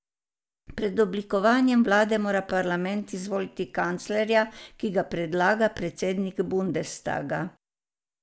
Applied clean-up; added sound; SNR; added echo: none; none; none; none.